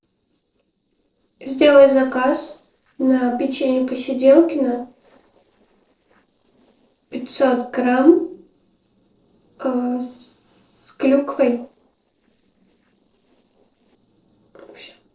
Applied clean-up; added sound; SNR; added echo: neural separator model SepFormer DNS4.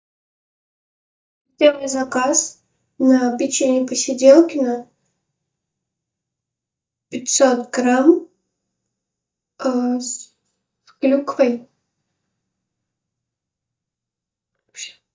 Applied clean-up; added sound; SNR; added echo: neural mask model DeepFilterNet 3.